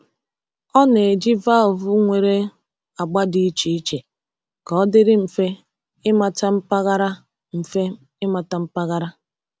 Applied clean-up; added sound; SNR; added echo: none; none; none; none.